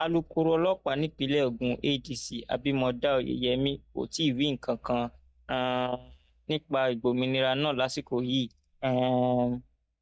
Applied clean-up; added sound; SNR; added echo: neural mask model DeepFilterNet 3.